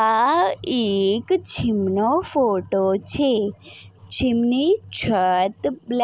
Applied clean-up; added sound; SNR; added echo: none; none; none; none.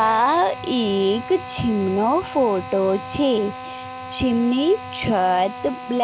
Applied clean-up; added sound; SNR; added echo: none; Drill; 13 dB; none.